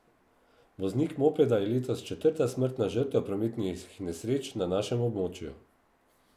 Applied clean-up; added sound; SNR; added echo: none; none; none; none.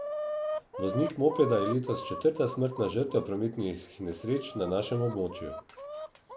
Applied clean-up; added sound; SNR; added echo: none; Chicken, rooster; 8 dB; none.